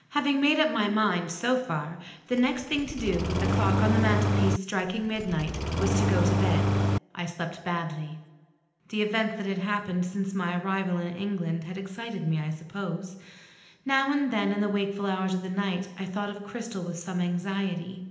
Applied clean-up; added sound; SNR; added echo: none; Engine starting; -2 dB; reverberation time 0.9 s.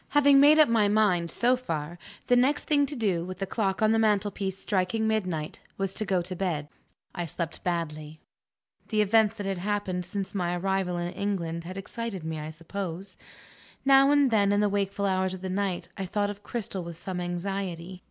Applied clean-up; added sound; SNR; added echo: none; none; none; none.